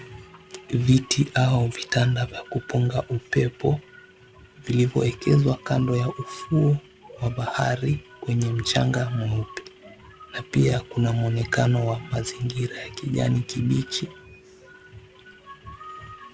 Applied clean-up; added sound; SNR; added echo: none; none; none; none.